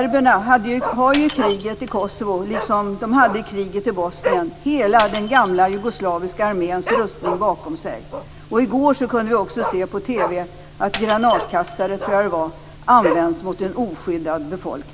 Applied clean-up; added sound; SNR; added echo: none; Dog + Shatter; 10 dB; none.